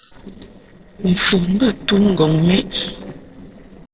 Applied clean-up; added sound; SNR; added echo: neural separator model SepFormer DNS4.